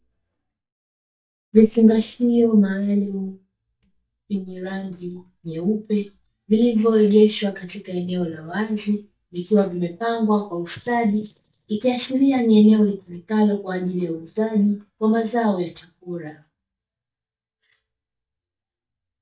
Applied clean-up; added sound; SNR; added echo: neural mask model DeepFilterNet 3.